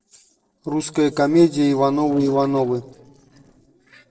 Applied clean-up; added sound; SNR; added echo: neural separator model SepFormer DNS4.